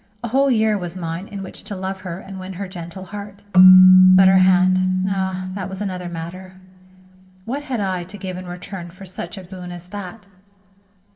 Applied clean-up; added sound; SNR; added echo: none; Keyboard (musical); -5 dB; reverberation time 3.0 s.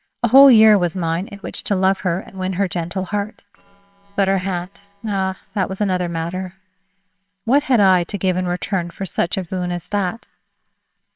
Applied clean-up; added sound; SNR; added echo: neural separator model SepFormer WHAMR!.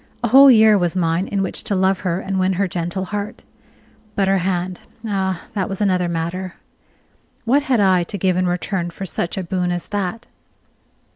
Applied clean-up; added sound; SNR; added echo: none; none; none; none.